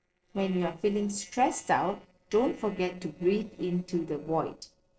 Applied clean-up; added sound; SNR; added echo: neural separator model SepFormer DNS4.